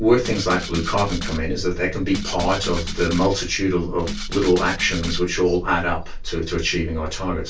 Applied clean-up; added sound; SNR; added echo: none; Rattle (instrument); 12 dB; reverberation time 0.1 s.